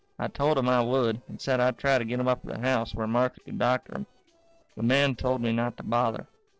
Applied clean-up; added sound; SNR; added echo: neural separator model SepFormer DNS4.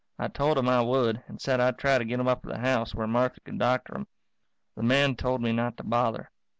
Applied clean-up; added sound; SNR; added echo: none; none; none; none.